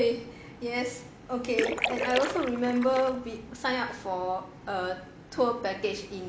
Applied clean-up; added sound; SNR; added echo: none; Splash, splatter; 4 dB; none.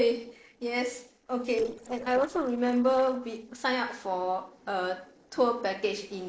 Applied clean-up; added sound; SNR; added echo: neural separator model SepFormer DNS4.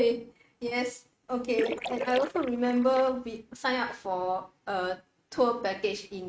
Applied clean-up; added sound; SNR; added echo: neural mask model RNNoise.